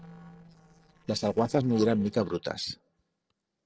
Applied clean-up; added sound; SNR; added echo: neural separator model SepFormer DNS4.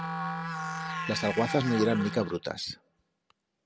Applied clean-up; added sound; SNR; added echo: none; Musical instrument; 5 dB; none.